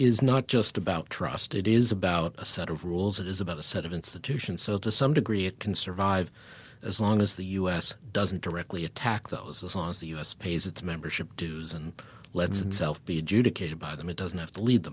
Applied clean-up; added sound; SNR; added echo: none; none; none; none.